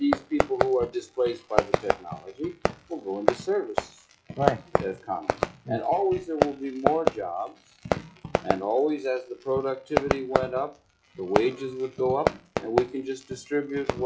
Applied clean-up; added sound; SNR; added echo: classical method log-MMSE.